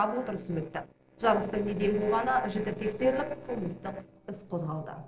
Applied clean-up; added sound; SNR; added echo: neural separator model SepFormer DNS4.